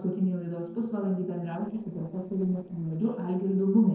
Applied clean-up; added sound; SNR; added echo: neural separator model SepFormer DNS4.